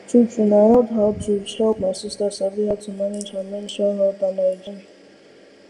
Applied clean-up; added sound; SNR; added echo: none; none; none; reverberation time 1.1 s.